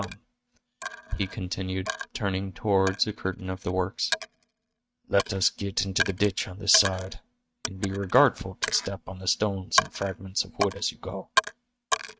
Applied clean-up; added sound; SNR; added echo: neural mask model RNNoise.